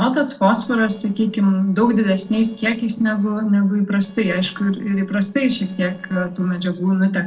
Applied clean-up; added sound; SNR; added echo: neural separator model SepFormer DNS4.